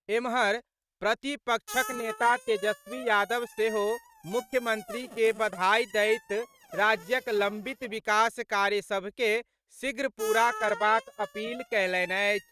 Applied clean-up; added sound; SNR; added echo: neural mask model RNNoise.